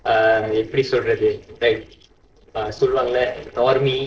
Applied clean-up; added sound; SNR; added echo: neural separator model SepFormer DNS4.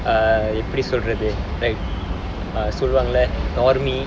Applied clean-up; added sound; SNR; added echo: none; none; none; none.